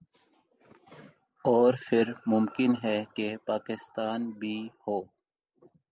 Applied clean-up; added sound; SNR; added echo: none; none; none; none.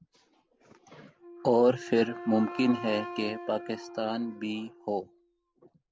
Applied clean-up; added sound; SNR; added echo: none; Wind instrument, woodwind instrument; 14 dB; none.